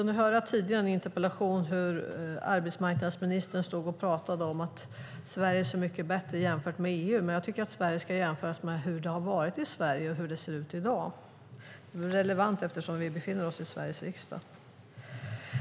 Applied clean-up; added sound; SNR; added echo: none; Chirp, tweet; 5 dB; none.